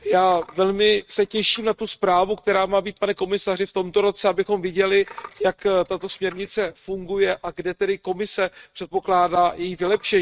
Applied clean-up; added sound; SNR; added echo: neural mask model RNNoise.